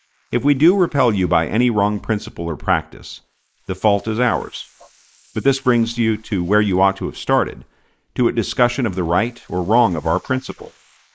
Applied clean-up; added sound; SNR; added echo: neural mask model Resemble Enhance denoiser.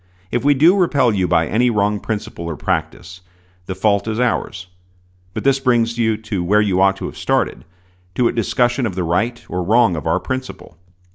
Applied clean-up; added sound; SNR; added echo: none; none; none; none.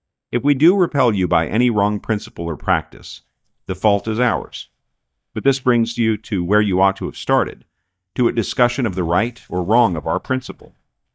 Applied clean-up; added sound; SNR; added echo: neural mask model DeepFilterNet 3.